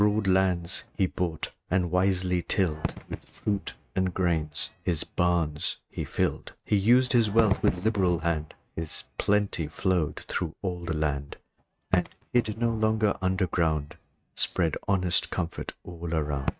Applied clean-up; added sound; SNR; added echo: neural mask model RNNoise.